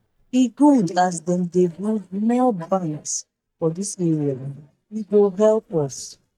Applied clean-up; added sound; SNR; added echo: neural mask model DeepFilterNet 3.